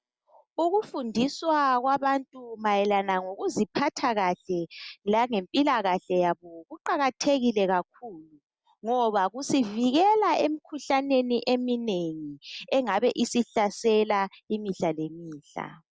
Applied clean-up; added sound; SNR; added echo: none; none; none; none.